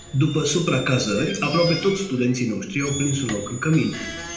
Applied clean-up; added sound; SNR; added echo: none; Squeak; 12 dB; reverberation time 0.7 s.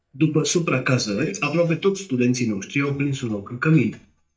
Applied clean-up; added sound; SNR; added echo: neural mask model DeepFilterNet 3.